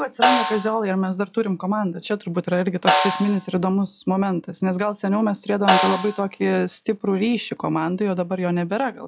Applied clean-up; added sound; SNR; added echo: classical method log-MMSE.